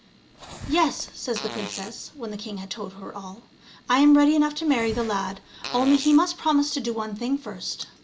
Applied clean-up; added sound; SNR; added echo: none; Fart; 14 dB; none.